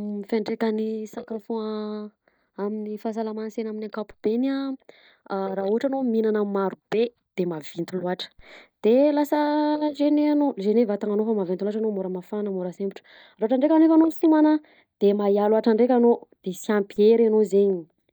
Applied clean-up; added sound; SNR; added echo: neural mask model DeepFilterNet 3.